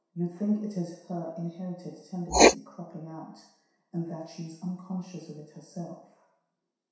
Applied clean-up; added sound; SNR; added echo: none; Writing; -4 dB; reverberation time 0.7 s.